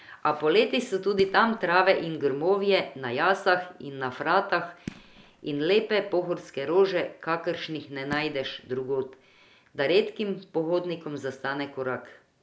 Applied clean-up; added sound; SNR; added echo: none; Fireworks; 20 dB; none.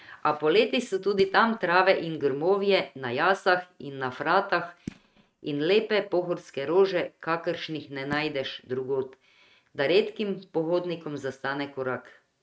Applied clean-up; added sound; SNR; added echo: neural mask model RNNoise.